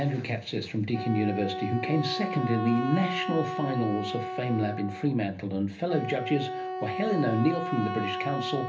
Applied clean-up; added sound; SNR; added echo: none; Wind instrument, woodwind instrument; 6 dB; reverberation time 0.3 s.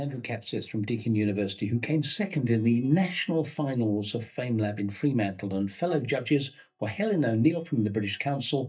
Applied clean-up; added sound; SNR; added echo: neural mask model DeepFilterNet 3.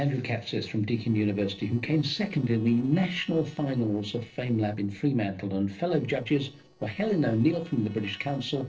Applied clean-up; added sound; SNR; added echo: neural separator model SepFormer DNS4.